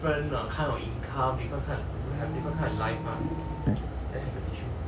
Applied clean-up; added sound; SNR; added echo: none; Alarm; 10 dB; none.